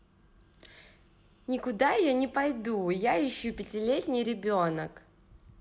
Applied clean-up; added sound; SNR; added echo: none; none; none; none.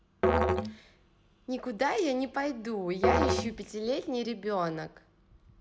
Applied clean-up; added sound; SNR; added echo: none; Musical instrument; 0 dB; none.